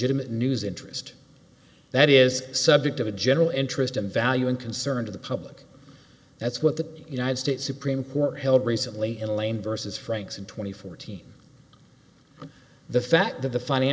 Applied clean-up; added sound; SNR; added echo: none; none; none; none.